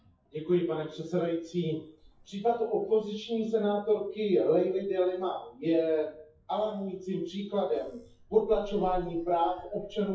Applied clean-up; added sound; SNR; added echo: classical method WPE with log-MMSE.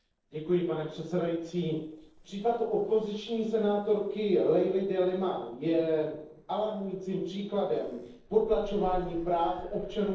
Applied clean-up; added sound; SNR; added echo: neural separator model SepFormer DNS4.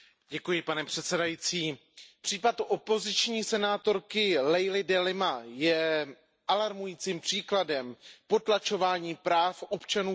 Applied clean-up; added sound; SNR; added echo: none; none; none; none.